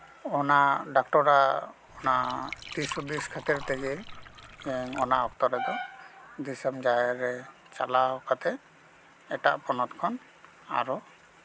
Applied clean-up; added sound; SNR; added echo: none; Liquid; 13 dB; none.